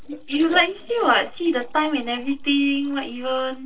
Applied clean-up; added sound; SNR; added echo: neural separator model SepFormer DNS4.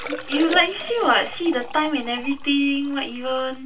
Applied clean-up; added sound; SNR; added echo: none; Liquid; 13 dB; reverberation time 0.2 s.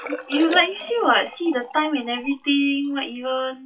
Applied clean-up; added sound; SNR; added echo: classical method WPE with log-MMSE.